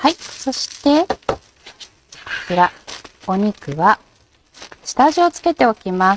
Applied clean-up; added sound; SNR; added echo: neural mask model RNNoise.